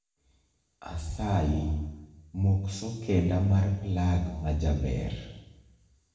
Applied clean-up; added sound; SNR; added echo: none; none; none; reverberation time 1.1 s.